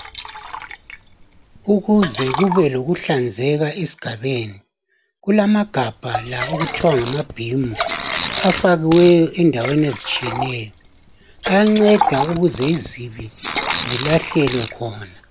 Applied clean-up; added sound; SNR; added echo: none; Liquid + Fart; 9 dB; none.